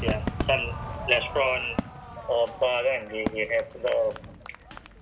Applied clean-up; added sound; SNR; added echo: none; Crowd / Fireworks; 7 dB; none.